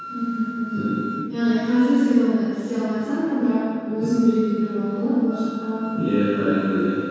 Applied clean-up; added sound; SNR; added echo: none; Wind instrument, woodwind instrument; 17 dB; reverberation time 2.0 s.